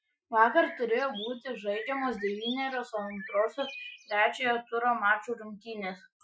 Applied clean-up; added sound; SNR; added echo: classical method Wiener filter.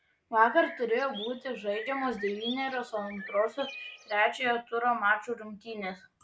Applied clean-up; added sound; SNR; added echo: none; Bird; 13 dB; none.